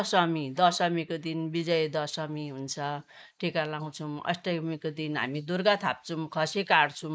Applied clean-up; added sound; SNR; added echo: neural mask model Resemble Enhance denoiser.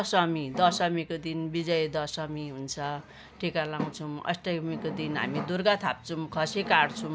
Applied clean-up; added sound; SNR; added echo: none; none; none; none.